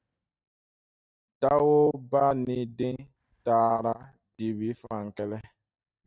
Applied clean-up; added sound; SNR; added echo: neural mask model DeepFilterNet 3.